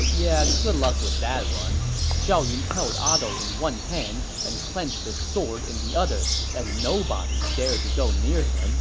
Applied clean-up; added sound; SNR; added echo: none; Bird vocalization, bird call, bird song; -4 dB; none.